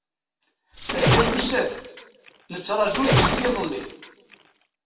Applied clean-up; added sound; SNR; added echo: none; Splash, splatter; -3 dB; reverberation time 0.7 s.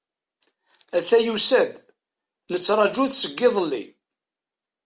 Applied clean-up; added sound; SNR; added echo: none; none; none; none.